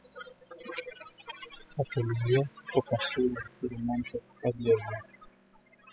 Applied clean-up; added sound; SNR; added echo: classical method spectral subtraction.